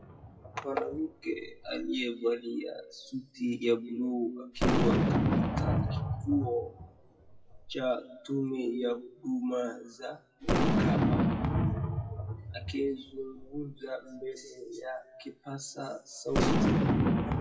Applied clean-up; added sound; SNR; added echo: classical method WPE with log-MMSE.